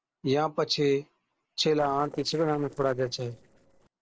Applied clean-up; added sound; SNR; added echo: neural separator model SepFormer DNS4.